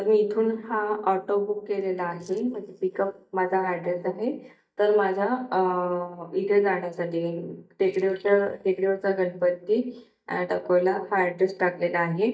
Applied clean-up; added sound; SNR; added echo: neural mask model DeepFilterNet 3.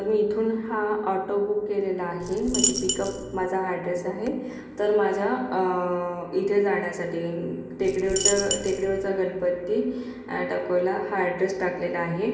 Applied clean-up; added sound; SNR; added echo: none; Coin (dropping); 3 dB; reverberation time 2.0 s.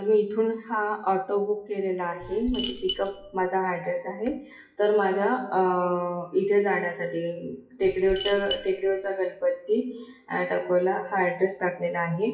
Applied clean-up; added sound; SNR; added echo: classical method WPE with log-MMSE.